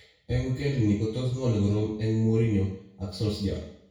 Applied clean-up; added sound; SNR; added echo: none; none; none; reverberation time 0.6 s.